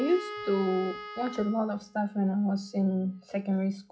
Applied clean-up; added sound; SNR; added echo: classical method log-MMSE.